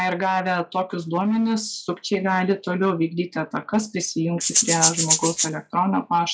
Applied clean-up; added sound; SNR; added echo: classical method log-MMSE.